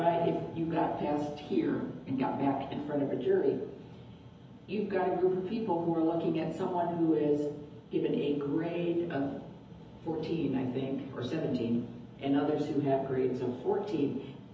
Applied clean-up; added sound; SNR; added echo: none; none; none; reverberation time 0.8 s.